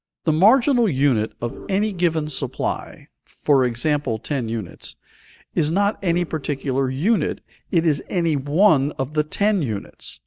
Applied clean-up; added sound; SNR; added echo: neural mask model DeepFilterNet 3.